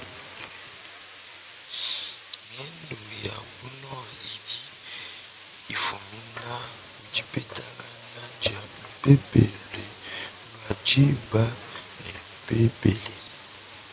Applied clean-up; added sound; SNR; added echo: neural mask model RNNoise.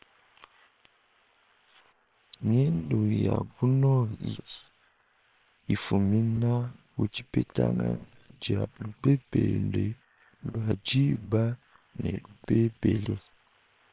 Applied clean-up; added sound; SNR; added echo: neural separator model SepFormer WHAM!.